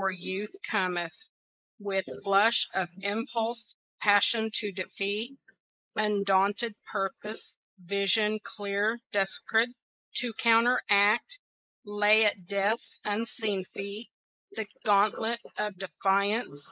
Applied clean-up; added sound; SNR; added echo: neural mask model Resemble Enhance denoiser.